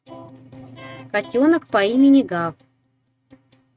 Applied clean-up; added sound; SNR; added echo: neural mask model RNNoise.